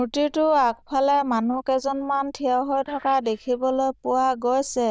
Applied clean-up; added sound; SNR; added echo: neural diffusion model UNIVERSE++.